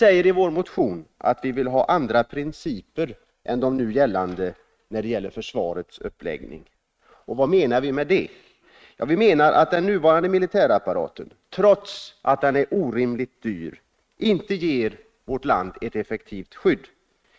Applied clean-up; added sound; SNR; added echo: neural mask model RNNoise.